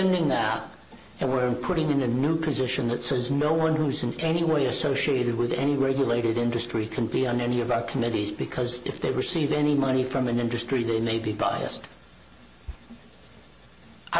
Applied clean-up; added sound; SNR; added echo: none; none; none; none.